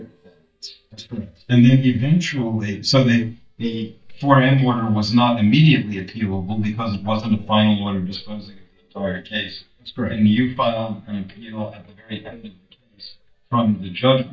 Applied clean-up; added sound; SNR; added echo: neural mask model DeepFilterNet 3.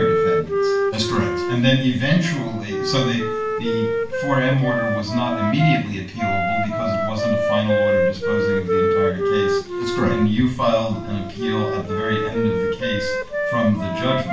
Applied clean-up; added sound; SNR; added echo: none; Wind instrument, woodwind instrument; 0 dB; reverberation time 0.4 s.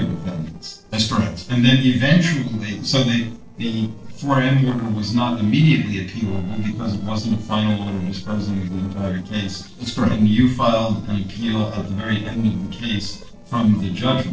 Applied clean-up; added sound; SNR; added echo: neural separator model SepFormer DNS4.